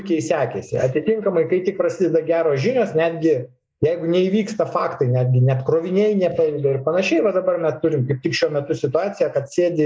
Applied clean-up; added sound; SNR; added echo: neural mask model Resemble Enhance denoiser.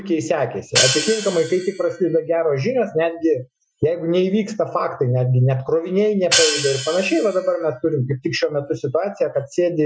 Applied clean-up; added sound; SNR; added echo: classical method Wiener filter.